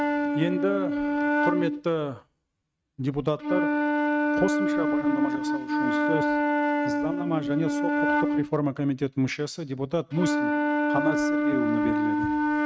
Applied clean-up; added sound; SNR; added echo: neural mask model RNNoise.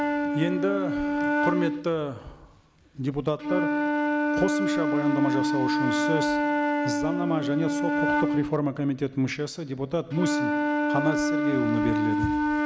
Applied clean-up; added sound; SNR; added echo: none; Wind instrument, woodwind instrument; -3 dB; none.